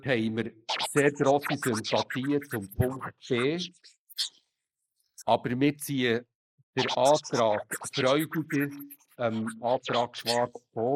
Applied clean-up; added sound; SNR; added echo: neural mask model Resemble Enhance denoiser.